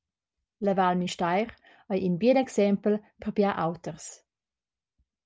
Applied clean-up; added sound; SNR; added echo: none; none; none; none.